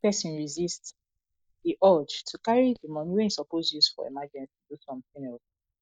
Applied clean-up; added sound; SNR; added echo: neural mask model DeepFilterNet 3.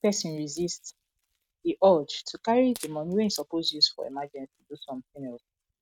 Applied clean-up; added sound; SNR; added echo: neural mask model RNNoise.